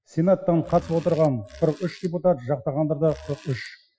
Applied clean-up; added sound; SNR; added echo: classical method Wiener filter.